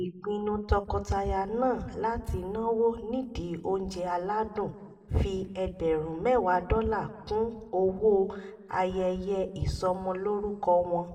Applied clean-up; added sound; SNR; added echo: none; none; none; reverberation time 0.9 s.